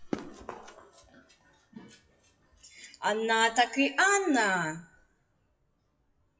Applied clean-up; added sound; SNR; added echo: classical method WPE with log-MMSE.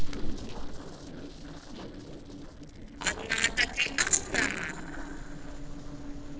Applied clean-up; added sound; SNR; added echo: neural separator model SepFormer DNS4.